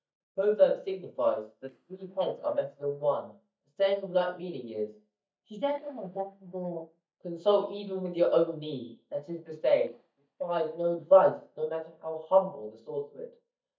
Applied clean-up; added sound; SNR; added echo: neural mask model DeepFilterNet 3.